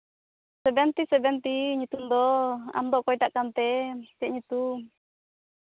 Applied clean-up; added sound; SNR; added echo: none; none; none; none.